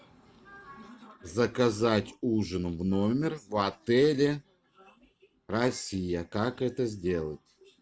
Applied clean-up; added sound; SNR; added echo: none; none; none; none.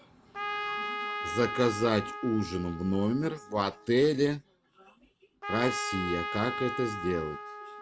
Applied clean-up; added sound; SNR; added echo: none; Trumpet; 7 dB; none.